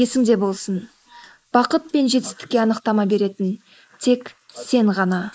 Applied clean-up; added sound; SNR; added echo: neural mask model Resemble Enhance denoiser.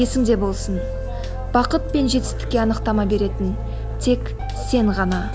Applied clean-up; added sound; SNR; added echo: none; Burping, eructation; 19 dB; none.